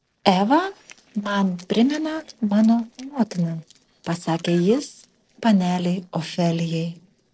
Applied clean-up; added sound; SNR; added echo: neural separator model SepFormer DNS4.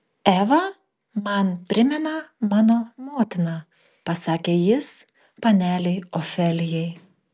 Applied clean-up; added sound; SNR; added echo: none; none; none; none.